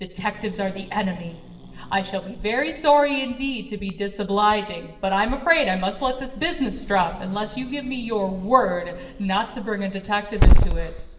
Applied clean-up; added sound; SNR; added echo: none; Growling / Hiss; 1 dB; reverberation time 0.9 s.